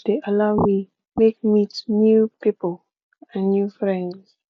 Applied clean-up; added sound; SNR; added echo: none; none; none; none.